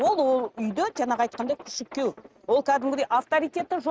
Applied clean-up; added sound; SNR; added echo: neural mask model RNNoise.